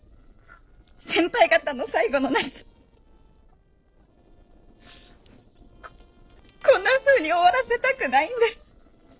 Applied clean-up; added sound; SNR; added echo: neural separator model SepFormer DNS4.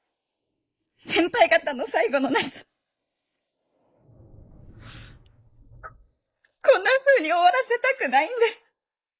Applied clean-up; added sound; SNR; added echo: neural mask model Resemble Enhance denoiser.